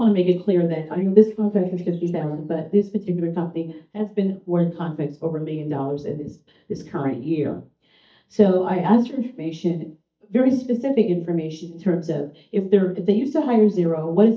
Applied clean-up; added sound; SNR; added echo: neural mask model DeepFilterNet 3.